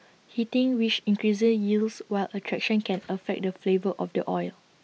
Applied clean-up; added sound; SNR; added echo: none; none; none; none.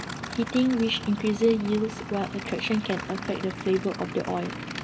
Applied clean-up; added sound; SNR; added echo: none; Idling / Aircraft; 9 dB; reverberation time 0.9 s.